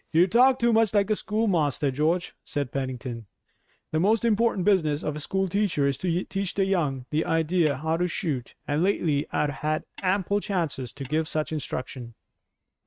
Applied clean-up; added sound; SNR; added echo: neural mask model RNNoise.